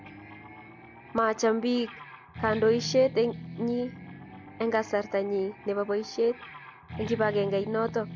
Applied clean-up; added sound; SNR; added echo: none; Guitar; 13 dB; none.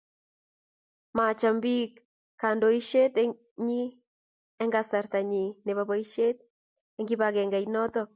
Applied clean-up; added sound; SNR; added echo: none; none; none; none.